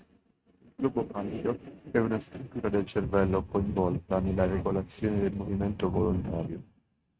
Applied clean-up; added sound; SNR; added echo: neural mask model RNNoise.